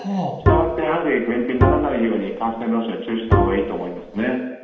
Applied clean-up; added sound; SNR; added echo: none; Bowed string instrument; 0 dB; reverberation time 1.1 s.